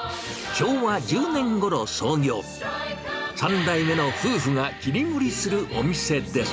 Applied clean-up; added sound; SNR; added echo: none; none; none; none.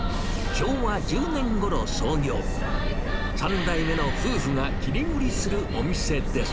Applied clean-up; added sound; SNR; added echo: none; Subway, metro, underground; -1 dB; none.